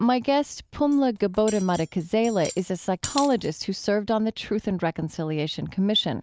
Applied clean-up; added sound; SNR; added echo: none; Cutlery, silverware; 17 dB; none.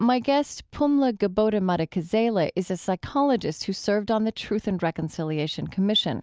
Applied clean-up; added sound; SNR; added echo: none; none; none; none.